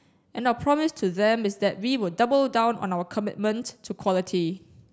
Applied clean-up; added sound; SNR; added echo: none; none; none; none.